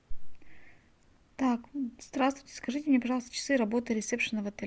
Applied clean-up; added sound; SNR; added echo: none; none; none; none.